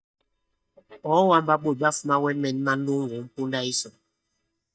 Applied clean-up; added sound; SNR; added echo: neural mask model DeepFilterNet 3.